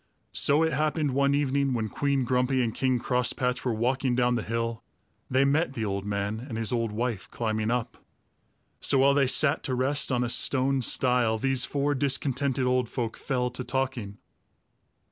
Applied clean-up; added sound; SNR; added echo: none; none; none; none.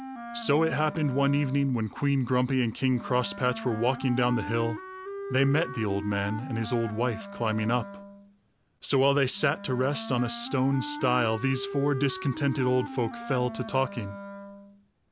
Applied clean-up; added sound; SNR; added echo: none; Wind instrument, woodwind instrument; 11 dB; none.